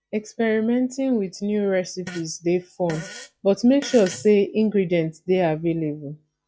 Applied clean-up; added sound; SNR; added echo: classical method log-MMSE.